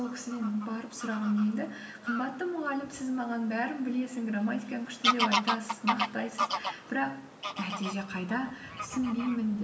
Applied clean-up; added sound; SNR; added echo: none; Bird vocalization, bird call, bird song / Fowl; 3 dB; reverberation time 0.8 s.